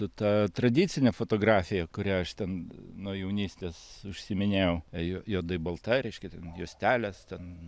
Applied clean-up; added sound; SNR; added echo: none; none; none; none.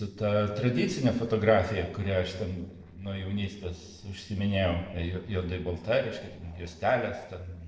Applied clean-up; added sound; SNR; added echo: neural separator model SepFormer DNS4.